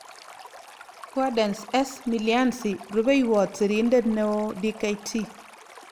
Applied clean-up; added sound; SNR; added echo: none; Stream; 20 dB; none.